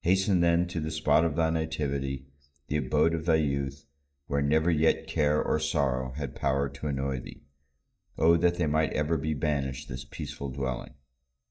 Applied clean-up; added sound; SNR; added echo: neural mask model DeepFilterNet 3.